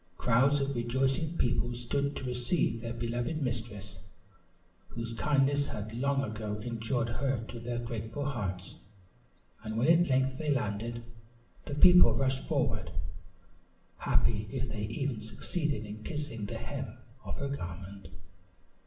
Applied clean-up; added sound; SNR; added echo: none; none; none; reverberation time 0.6 s.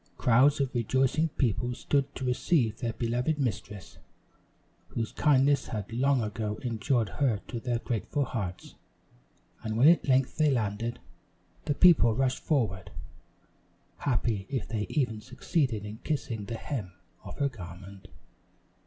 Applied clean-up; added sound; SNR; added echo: none; none; none; none.